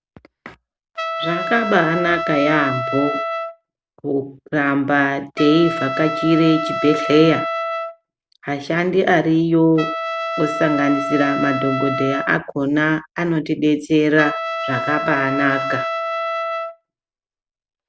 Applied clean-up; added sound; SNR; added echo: none; Trumpet; 6 dB; none.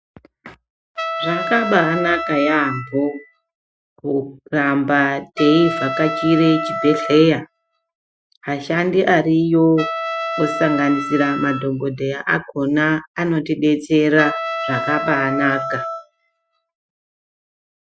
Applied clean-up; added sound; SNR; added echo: classical method Wiener filter.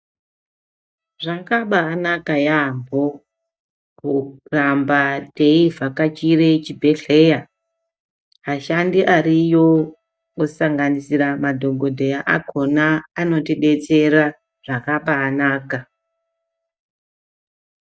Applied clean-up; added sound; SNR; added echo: neural mask model DeepFilterNet 3.